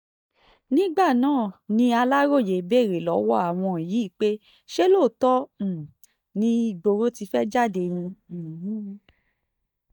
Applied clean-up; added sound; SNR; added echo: neural mask model DeepFilterNet 3.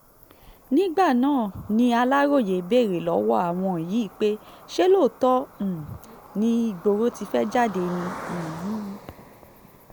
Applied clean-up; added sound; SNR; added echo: none; Cricket; 19 dB; none.